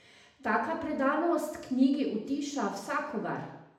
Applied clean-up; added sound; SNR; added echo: none; none; none; reverberation time 0.8 s.